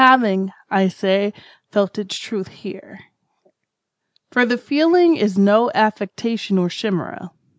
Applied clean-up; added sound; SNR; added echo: none; none; none; none.